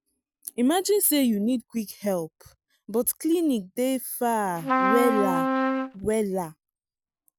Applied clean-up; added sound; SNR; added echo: none; Trumpet; -1 dB; none.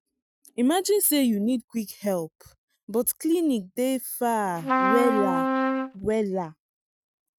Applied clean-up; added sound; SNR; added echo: neural mask model RNNoise.